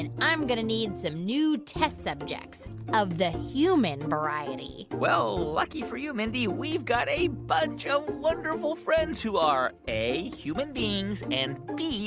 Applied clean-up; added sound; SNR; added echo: none; none; none; none.